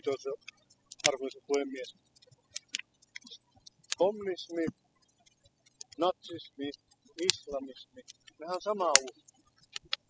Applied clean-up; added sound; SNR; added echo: classical method spectral subtraction.